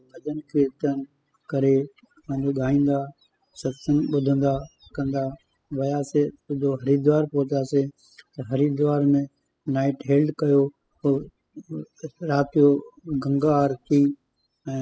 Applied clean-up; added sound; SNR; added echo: classical method spectral subtraction.